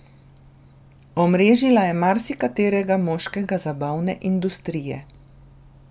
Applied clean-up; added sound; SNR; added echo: none; none; none; none.